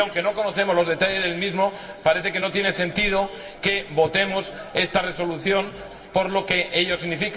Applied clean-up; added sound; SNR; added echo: none; none; none; reverberation time 1.8 s.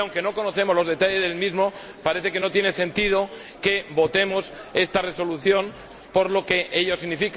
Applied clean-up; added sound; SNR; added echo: none; none; none; none.